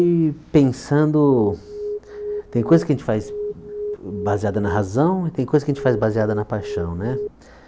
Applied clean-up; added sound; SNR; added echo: none; Alarm; 9 dB; none.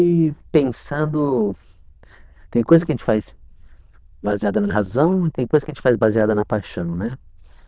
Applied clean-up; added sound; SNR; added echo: neural diffusion model UNIVERSE++.